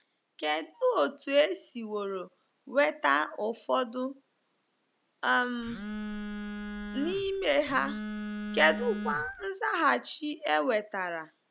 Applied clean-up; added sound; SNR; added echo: none; Telephone; 7 dB; none.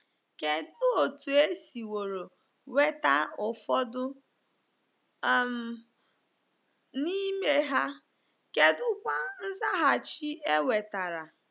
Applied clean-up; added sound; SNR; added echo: none; none; none; none.